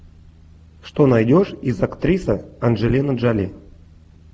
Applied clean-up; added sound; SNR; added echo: none; none; none; none.